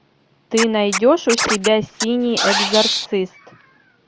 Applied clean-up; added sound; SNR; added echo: none; Scratching (performance technique); 3 dB; none.